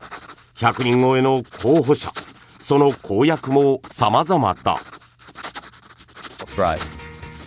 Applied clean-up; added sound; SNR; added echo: none; Writing; 18 dB; none.